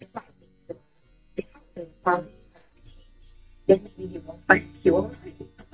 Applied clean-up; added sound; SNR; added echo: neural mask model DeepFilterNet 3.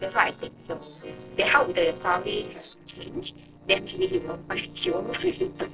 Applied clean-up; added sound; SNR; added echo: neural separator model SepFormer DNS4.